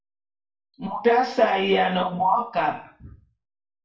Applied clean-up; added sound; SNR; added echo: none; none; none; reverberation time 0.3 s.